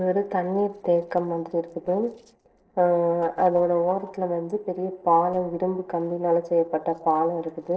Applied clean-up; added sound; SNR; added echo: neural separator model SepFormer DNS4.